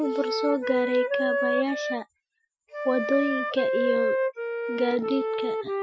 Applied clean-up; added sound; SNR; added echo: classical method Wiener filter.